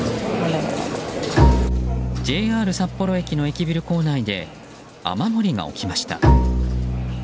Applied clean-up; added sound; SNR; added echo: none; Bowed string instrument; -1 dB; none.